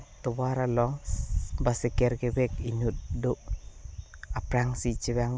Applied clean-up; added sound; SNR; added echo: none; none; none; none.